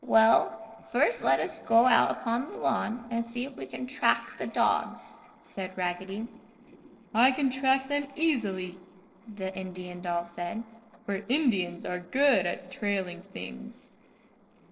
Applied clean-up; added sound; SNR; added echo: neural separator model SepFormer DNS4.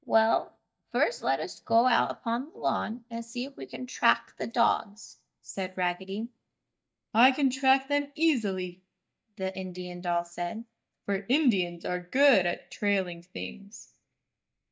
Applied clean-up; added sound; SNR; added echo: neural mask model DeepFilterNet 3.